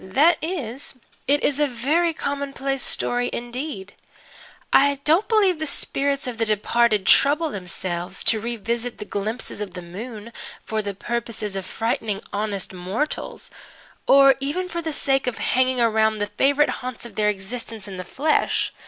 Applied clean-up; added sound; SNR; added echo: none; none; none; none.